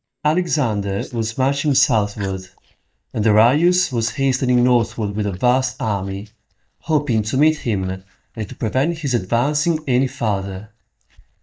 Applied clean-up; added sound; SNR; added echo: neural mask model DeepFilterNet 3.